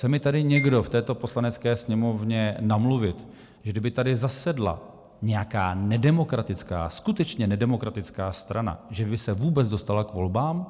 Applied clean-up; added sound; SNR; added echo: none; Marimba, xylophone; 13 dB; none.